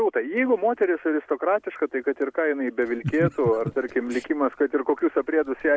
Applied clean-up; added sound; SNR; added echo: none; none; none; none.